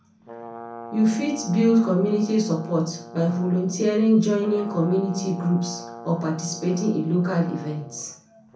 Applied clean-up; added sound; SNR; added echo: none; Brass instrument; 16 dB; reverberation time 0.6 s.